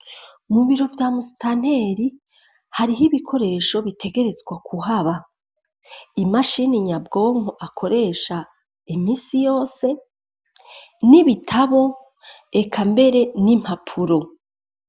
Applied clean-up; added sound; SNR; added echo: none; none; none; none.